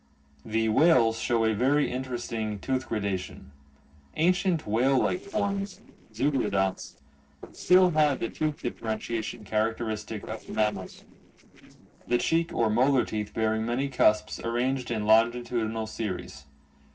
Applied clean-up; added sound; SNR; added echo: neural separator model SepFormer DNS4.